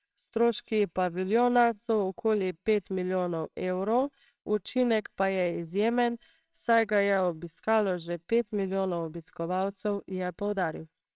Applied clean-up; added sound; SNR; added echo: neural separator model SepFormer WHAMR!.